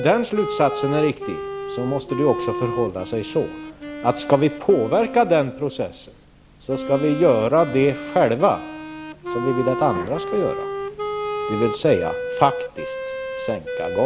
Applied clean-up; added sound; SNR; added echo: none; Wind instrument, woodwind instrument; 7 dB; none.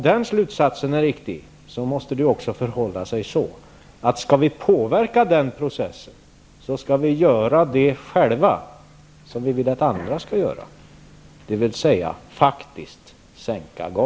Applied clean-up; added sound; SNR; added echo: none; none; none; none.